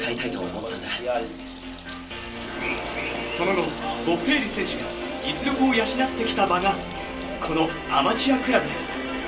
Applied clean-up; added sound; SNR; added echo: none; Sink (filling or washing) / Water tap, faucet; 18 dB; reverberation time 0.3 s.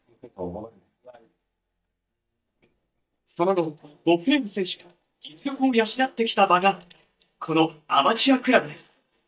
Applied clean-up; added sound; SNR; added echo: neural mask model DeepFilterNet 3.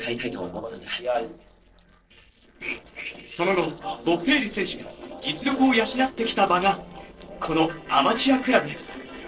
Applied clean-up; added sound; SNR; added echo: neural separator model SepFormer DNS4.